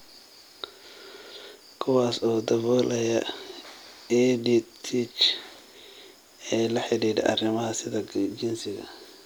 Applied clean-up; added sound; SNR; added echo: none; none; none; none.